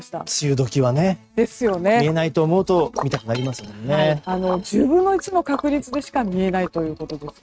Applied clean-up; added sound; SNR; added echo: neural mask model RNNoise.